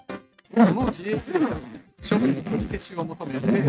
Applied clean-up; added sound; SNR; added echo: neural mask model RNNoise.